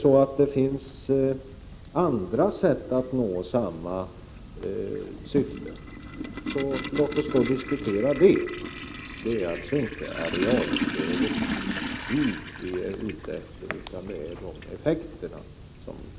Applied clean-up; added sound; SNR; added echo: none; Toilet flush; 9 dB; none.